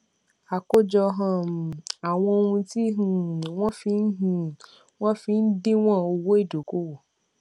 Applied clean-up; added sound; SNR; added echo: none; none; none; none.